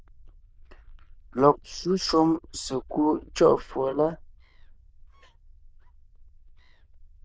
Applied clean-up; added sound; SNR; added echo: neural diffusion model UNIVERSE++.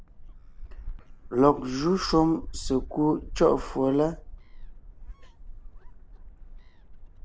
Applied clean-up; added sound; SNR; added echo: none; Gull, seagull; 11 dB; none.